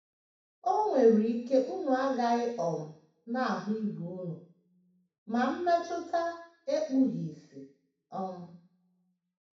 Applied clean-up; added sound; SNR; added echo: none; none; none; reverberation time 0.6 s.